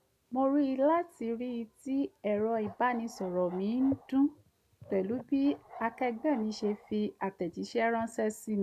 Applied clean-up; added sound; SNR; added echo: none; Bark; 19 dB; none.